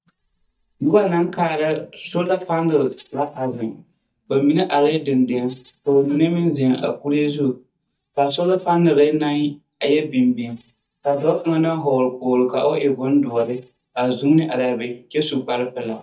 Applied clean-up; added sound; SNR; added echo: neural mask model DeepFilterNet 3.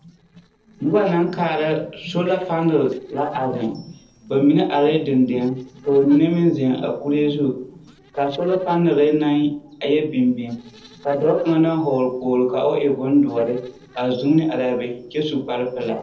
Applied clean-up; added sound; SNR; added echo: neural separator model SepFormer DNS4.